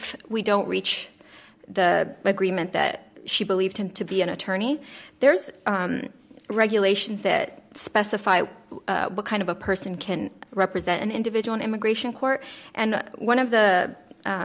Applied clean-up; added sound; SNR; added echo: none; none; none; none.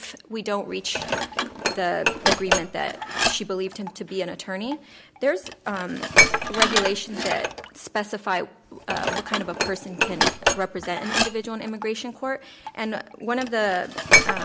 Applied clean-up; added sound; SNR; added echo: none; Dishes, pots, and pans; -3 dB; none.